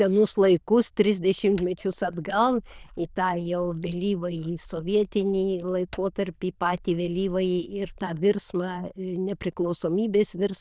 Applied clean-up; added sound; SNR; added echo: neural diffusion model UNIVERSE++.